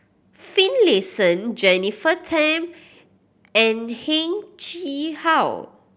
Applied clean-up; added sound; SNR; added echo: none; none; none; none.